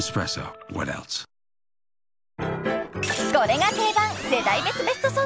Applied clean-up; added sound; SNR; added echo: none; none; none; none.